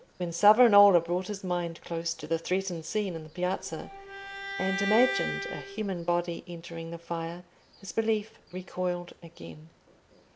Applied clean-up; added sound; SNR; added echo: none; Bowed string instrument; 7 dB; none.